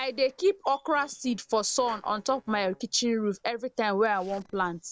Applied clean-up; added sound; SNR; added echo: neural separator model SepFormer DNS4.